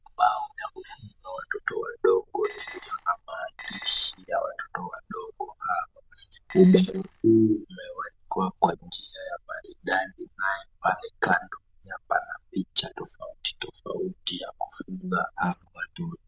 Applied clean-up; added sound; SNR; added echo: neural diffusion model UNIVERSE++.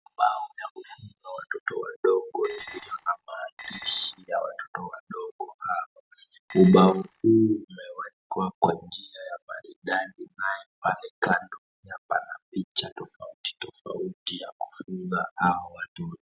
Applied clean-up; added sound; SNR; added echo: none; Dishes, pots, and pans; 16 dB; none.